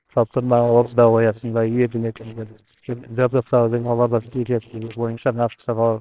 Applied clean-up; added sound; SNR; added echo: neural separator model SepFormer WHAMR!.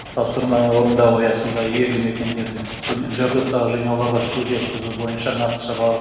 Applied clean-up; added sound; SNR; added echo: none; Writing; 12 dB; reverberation time 1.2 s.